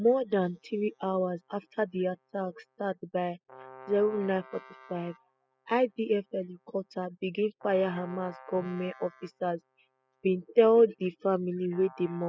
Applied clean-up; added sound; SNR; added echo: classical method spectral subtraction.